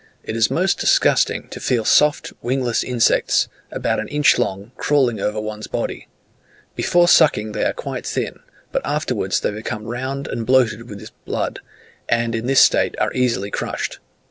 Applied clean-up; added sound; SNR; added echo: none; none; none; none.